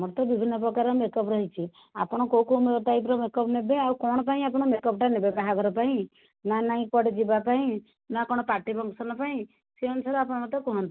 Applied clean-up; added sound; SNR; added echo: none; none; none; none.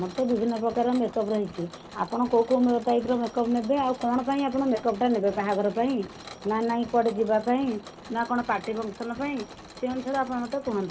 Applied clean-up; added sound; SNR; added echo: none; Mechanisms; 18 dB; reverberation time 1.6 s.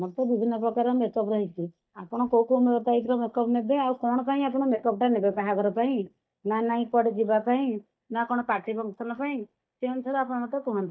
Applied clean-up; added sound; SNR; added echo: neural mask model DeepFilterNet 3.